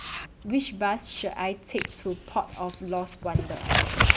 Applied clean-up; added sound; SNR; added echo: none; Writing; -2 dB; none.